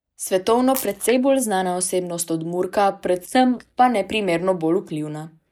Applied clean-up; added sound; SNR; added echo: neural mask model DeepFilterNet 3.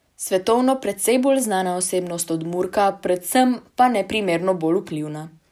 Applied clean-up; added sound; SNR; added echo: none; none; none; none.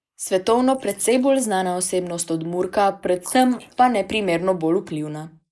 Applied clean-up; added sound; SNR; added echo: neural mask model Resemble Enhance denoiser.